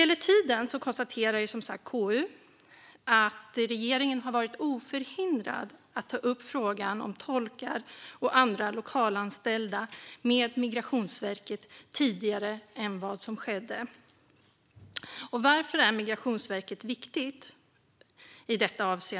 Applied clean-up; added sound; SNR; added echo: none; none; none; none.